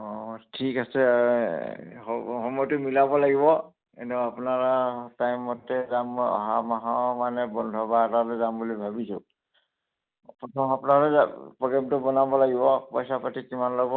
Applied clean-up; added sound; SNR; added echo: none; none; none; none.